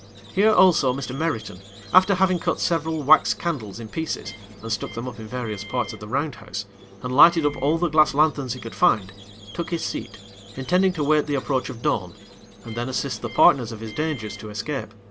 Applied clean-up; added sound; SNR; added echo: none; Microwave oven + Squeak; 18 dB; none.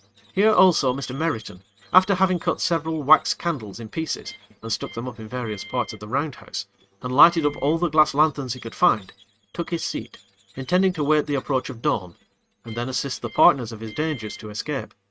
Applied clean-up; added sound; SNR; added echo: neural mask model RNNoise.